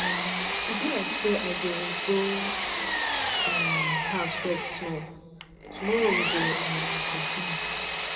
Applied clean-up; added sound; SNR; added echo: none; Power tool; -2 dB; reverberation time 1.3 s.